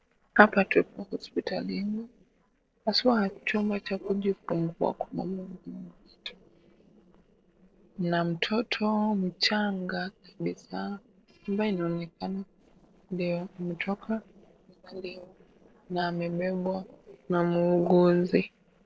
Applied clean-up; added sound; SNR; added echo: neural separator model SepFormer DNS4.